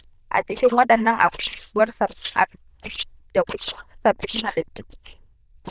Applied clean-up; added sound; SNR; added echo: neural diffusion model UNIVERSE++.